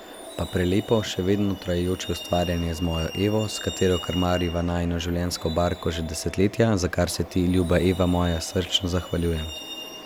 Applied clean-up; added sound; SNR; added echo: none; Truck; 14 dB; none.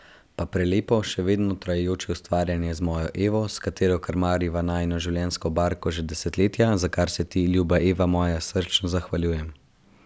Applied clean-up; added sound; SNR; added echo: none; none; none; none.